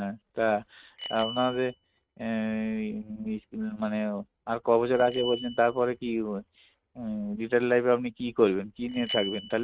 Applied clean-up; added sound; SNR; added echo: neural mask model RNNoise.